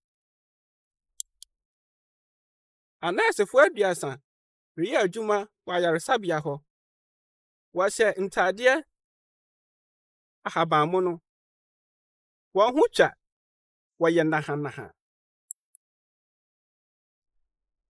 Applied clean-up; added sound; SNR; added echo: neural mask model Resemble Enhance denoiser.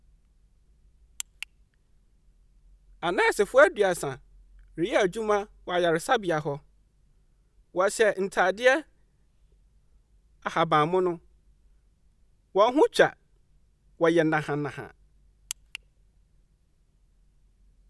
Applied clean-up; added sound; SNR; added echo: none; none; none; none.